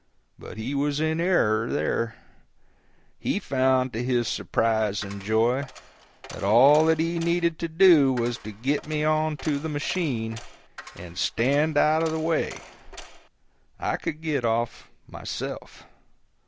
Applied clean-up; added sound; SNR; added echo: none; Coin (dropping); 19 dB; none.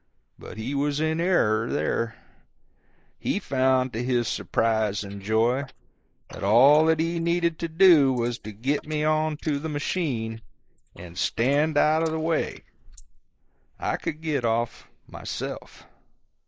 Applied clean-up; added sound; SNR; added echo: neural mask model Resemble Enhance denoiser.